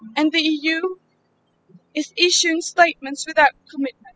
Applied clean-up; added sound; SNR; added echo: classical method spectral subtraction.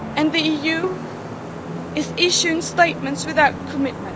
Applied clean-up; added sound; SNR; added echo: none; Traffic noise, roadway noise / Vehicle horn, car horn, honking + Bowed string instrument; 8 dB; none.